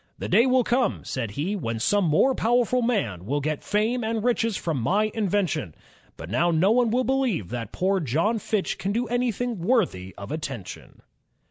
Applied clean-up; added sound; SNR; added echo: none; none; none; none.